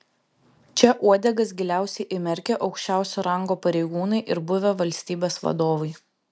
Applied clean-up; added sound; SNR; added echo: none; none; none; none.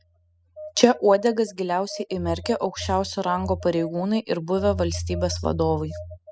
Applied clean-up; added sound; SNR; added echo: classical method spectral subtraction.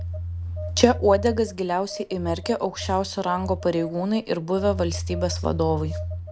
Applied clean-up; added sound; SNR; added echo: none; Telephone; 7 dB; none.